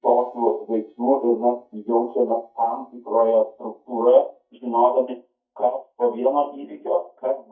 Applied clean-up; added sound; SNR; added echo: neural mask model DeepFilterNet 3.